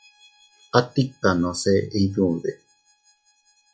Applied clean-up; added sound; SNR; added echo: classical method log-MMSE.